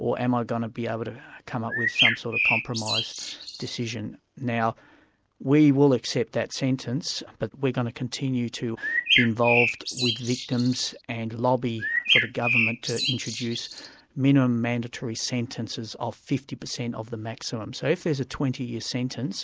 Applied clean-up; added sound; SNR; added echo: none; Bird; 0 dB; none.